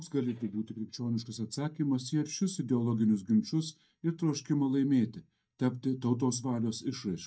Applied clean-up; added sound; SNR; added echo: neural mask model DeepFilterNet 3.